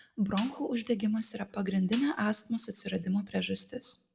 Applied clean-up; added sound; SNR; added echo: none; Snare drum; 18 dB; reverberation time 0.4 s.